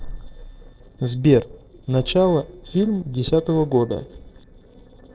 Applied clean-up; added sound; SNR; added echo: neural separator model SepFormer DNS4.